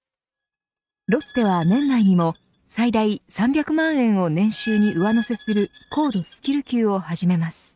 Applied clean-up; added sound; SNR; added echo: neural mask model RNNoise.